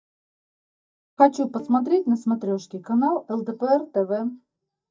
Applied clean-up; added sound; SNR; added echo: neural mask model DeepFilterNet 3.